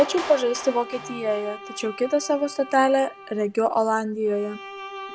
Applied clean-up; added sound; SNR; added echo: none; Bowed string instrument + Clapping; 14 dB; none.